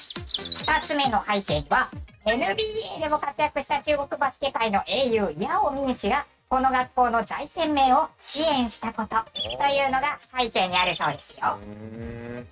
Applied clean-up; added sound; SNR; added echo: neural mask model RNNoise.